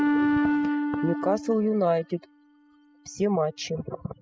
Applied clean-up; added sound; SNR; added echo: classical method spectral subtraction.